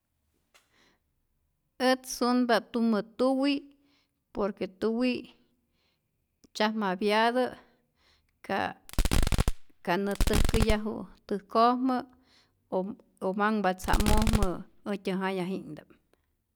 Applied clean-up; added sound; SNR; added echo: none; Fireworks; -5 dB; none.